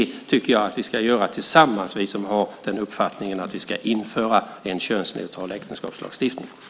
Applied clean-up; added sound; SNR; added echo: none; none; none; none.